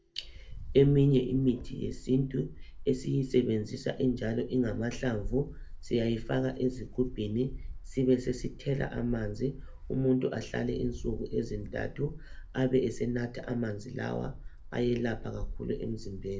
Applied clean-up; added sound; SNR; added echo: none; Wind; 11 dB; reverberation time 0.3 s.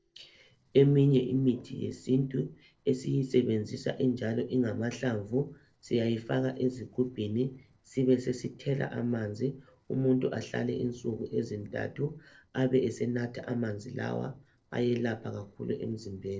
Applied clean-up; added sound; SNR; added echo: neural separator model SepFormer DNS4.